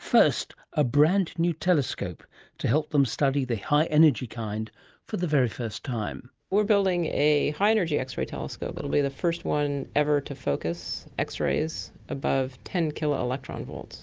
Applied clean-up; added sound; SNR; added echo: none; none; none; none.